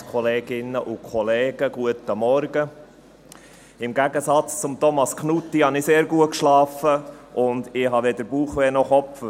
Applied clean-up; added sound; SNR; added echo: none; none; none; none.